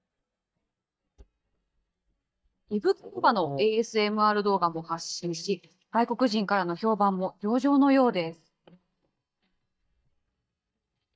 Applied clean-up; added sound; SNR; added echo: neural mask model DeepFilterNet 3.